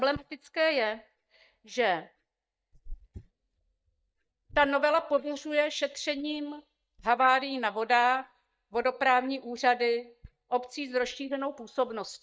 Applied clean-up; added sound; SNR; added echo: neural mask model DeepFilterNet 3.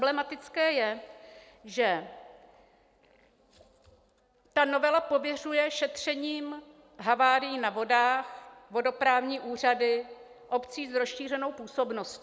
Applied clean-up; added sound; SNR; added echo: none; none; none; none.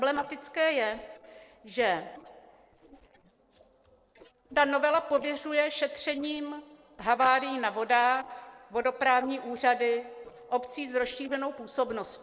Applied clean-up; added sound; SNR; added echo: neural separator model SepFormer DNS4.